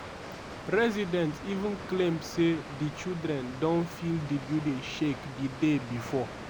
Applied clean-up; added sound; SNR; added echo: none; Water; 11 dB; none.